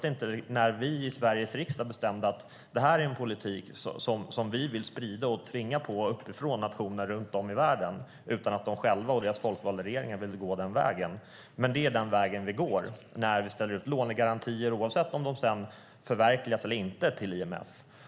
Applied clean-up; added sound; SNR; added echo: neural mask model Resemble Enhance denoiser.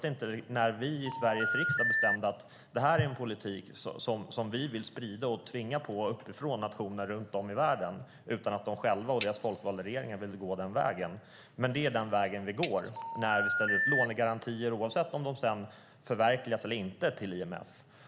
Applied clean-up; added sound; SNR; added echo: none; Bicycle bell + Telephone; -4 dB; none.